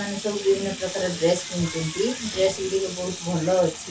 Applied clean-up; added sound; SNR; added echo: none; Sink (filling or washing) / Water tap, faucet; 11 dB; reverberation time 0.2 s.